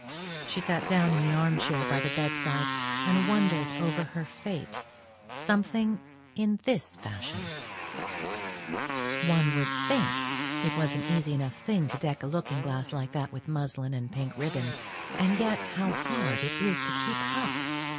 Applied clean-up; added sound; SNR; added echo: none; Motorcycle; 4 dB; none.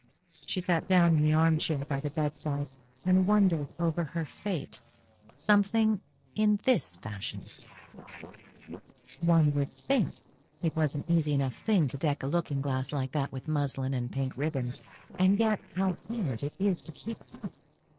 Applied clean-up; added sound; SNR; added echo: neural separator model SepFormer DNS4.